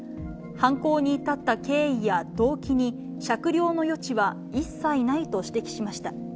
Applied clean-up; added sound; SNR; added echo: none; none; none; none.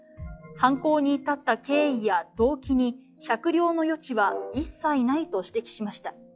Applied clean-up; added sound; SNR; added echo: classical method log-MMSE.